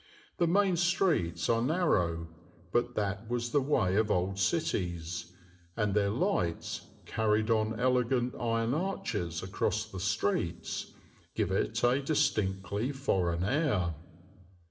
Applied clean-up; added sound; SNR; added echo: none; none; none; reverberation time 1.3 s.